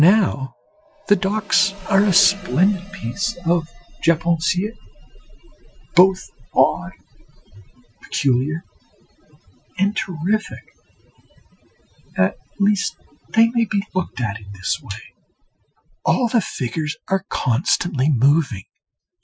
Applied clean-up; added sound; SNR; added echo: classical method Wiener filter.